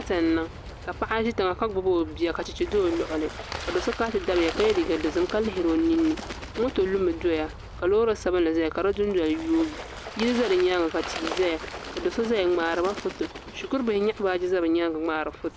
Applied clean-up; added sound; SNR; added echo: none; Aircraft + Water / Bird; 12 dB; none.